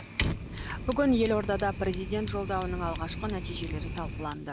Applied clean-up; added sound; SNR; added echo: none; Fire; 4 dB; none.